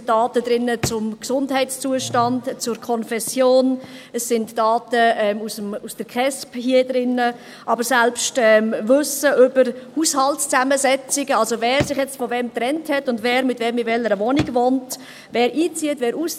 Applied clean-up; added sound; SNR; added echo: none; Drawer open or close; 13 dB; none.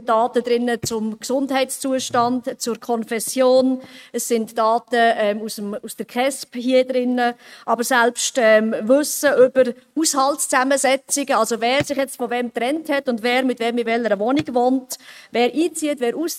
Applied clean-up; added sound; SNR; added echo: neural mask model RNNoise.